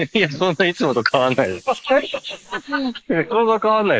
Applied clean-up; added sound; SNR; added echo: neural mask model Resemble Enhance denoiser.